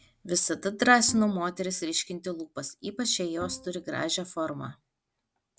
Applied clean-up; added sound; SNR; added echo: none; Bowed string instrument; 18 dB; none.